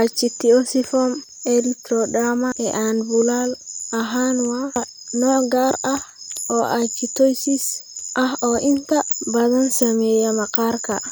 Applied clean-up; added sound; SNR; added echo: none; none; none; none.